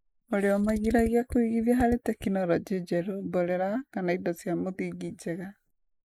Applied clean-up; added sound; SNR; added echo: neural mask model Resemble Enhance denoiser.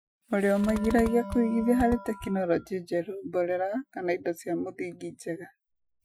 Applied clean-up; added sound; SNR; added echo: classical method Wiener filter.